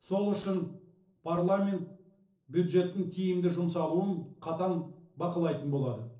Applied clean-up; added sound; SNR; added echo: neural separator model SepFormer DNS4.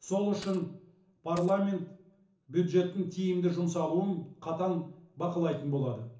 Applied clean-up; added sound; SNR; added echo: none; Coin (dropping); 20 dB; reverberation time 0.7 s.